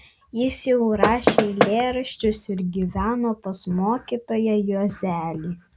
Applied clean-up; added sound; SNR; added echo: none; Knock; -2 dB; none.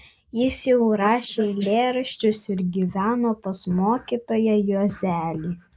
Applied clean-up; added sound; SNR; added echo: neural mask model Resemble Enhance denoiser.